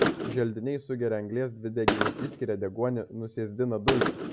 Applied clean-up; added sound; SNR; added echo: none; Gunshot, gunfire; 2 dB; none.